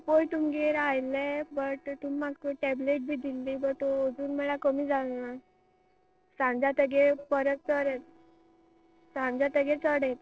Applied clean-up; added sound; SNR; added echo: neural separator model SepFormer DNS4.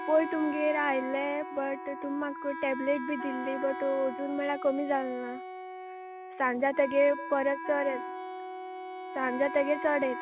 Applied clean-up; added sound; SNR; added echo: none; Wind instrument, woodwind instrument + Wind instrument, woodwind instrument; 8 dB; none.